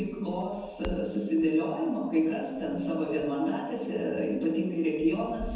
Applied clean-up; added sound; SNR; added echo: none; Crackle; 15 dB; reverberation time 1.1 s.